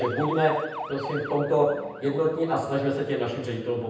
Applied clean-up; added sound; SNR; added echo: none; Motor vehicle (road) / Siren; 12 dB; reverberation time 0.9 s.